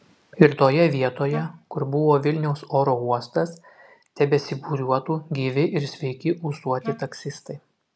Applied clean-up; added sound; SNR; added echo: none; Wind instrument, woodwind instrument; 15 dB; none.